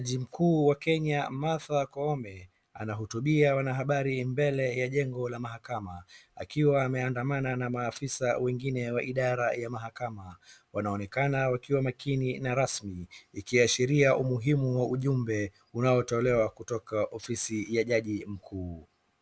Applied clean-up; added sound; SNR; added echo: none; none; none; none.